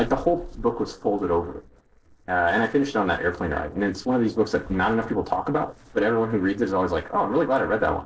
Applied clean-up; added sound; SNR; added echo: neural separator model SepFormer DNS4.